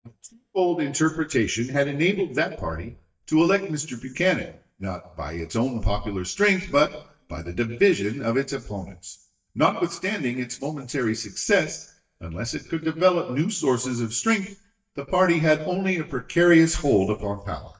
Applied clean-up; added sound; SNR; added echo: neural mask model DeepFilterNet 3.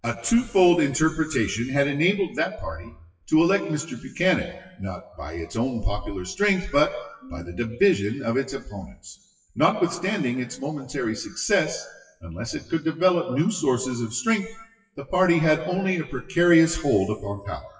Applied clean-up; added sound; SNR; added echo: classical method WPE with log-MMSE.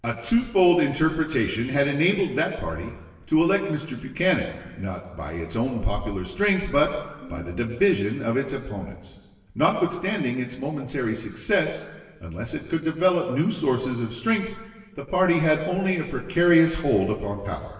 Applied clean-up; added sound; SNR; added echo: none; Piano; 20 dB; reverberation time 1.4 s.